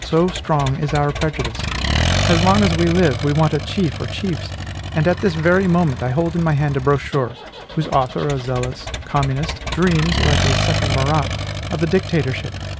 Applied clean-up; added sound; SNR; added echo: none; Accelerating, revving, vroom; 4 dB; none.